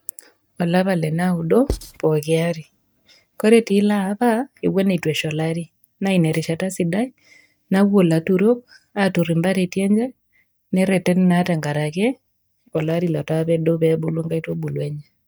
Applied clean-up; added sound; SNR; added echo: neural mask model DeepFilterNet 3.